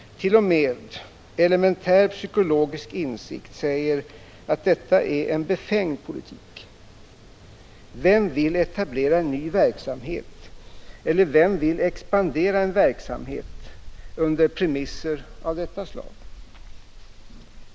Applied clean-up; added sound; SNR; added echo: none; Mechanical fan; 17 dB; none.